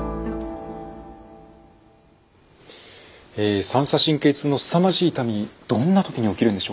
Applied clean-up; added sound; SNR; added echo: none; none; none; none.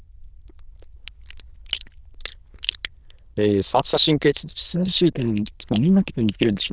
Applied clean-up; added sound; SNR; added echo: neural diffusion model UNIVERSE++.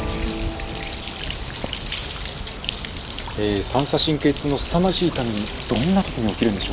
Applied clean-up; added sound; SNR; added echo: none; Bird; 6 dB; none.